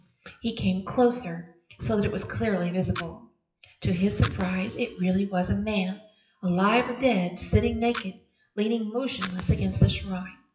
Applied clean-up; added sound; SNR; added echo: classical method WPE with log-MMSE.